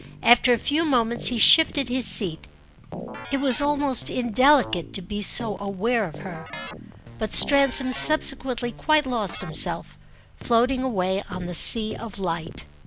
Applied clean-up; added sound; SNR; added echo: none; Keyboard (musical); 17 dB; none.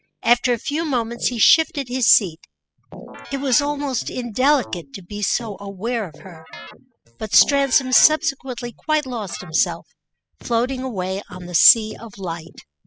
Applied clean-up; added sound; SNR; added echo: classical method spectral subtraction.